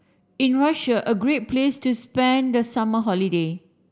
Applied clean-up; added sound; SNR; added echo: none; none; none; none.